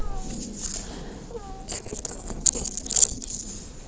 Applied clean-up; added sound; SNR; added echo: neural separator model SepFormer DNS4.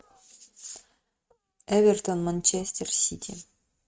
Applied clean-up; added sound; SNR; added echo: neural mask model RNNoise.